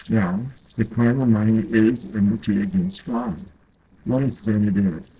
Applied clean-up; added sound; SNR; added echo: neural separator model SepFormer DNS4.